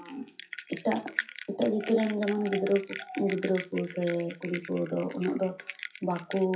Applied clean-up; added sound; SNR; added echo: classical method WPE with log-MMSE.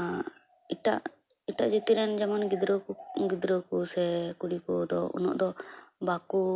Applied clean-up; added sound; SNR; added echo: none; none; none; none.